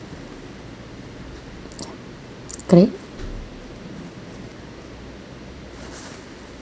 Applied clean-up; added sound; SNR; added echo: none; none; none; none.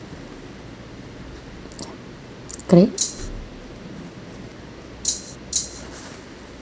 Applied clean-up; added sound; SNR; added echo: none; Rattle (instrument); 0 dB; none.